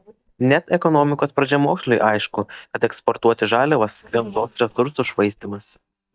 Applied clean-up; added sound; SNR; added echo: neural mask model DeepFilterNet 3.